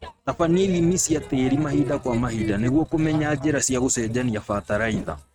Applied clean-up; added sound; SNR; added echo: neural mask model RNNoise.